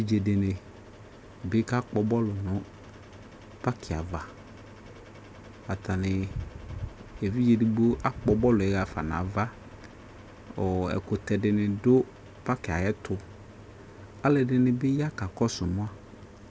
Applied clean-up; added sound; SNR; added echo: none; none; none; none.